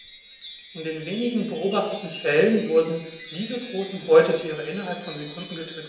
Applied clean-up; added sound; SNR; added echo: none; Wind chime; 4 dB; reverberation time 0.8 s.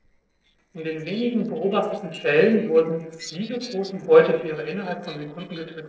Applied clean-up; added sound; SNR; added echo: neural separator model SepFormer DNS4.